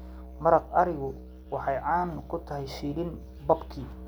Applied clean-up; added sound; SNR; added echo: none; Musical instrument; 14 dB; none.